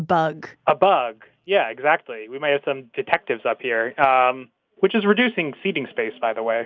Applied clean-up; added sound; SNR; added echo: none; none; none; none.